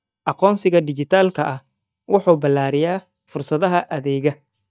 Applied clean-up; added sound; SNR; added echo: neural mask model DeepFilterNet 3.